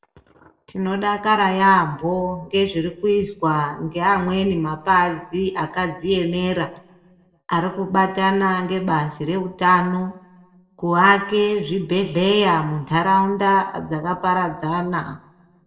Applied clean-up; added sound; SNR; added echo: none; none; none; reverberation time 0.6 s.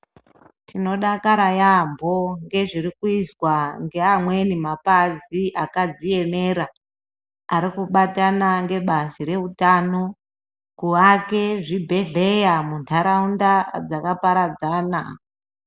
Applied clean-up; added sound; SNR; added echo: none; none; none; none.